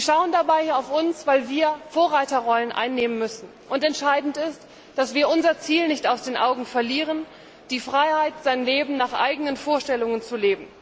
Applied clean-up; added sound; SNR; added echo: none; none; none; none.